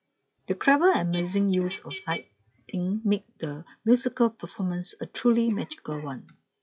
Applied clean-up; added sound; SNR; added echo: classical method log-MMSE.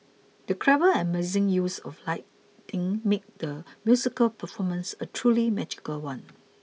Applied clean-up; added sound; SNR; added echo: none; none; none; none.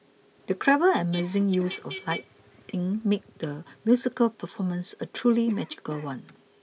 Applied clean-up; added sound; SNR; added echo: none; Motor vehicle (road) + Cough; 18 dB; none.